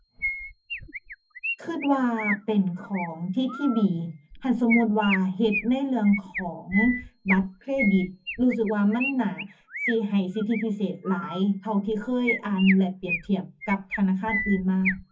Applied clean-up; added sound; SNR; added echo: none; Chirp, tweet; 9 dB; reverberation time 0.3 s.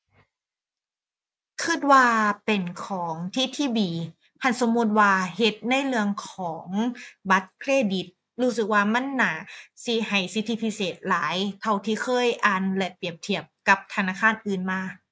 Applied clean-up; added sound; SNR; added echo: none; none; none; none.